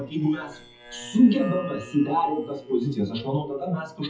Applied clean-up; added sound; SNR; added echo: classical method WPE with log-MMSE.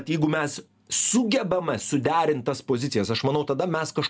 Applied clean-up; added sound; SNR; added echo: none; none; none; none.